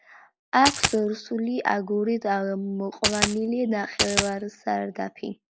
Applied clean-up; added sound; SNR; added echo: none; Coin (dropping); -1 dB; none.